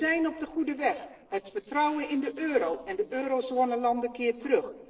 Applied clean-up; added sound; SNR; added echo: neural separator model SepFormer DNS4.